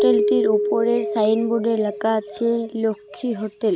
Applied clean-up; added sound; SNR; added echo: none; Keyboard (musical); 3 dB; none.